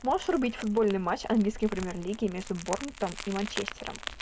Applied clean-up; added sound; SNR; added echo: none; Crumpling, crinkling; 12 dB; none.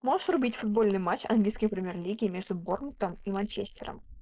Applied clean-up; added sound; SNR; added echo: neural mask model Resemble Enhance denoiser.